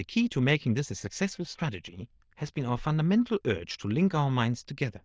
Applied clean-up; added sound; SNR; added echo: neural diffusion model UNIVERSE++.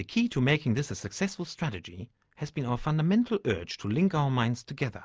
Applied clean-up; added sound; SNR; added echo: none; none; none; none.